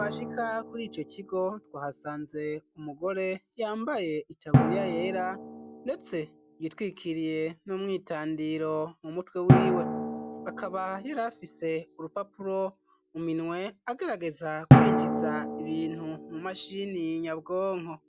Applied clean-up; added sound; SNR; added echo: none; Drum; -3 dB; none.